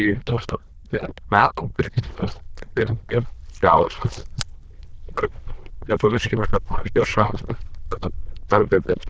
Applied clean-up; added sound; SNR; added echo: neural diffusion model UNIVERSE++.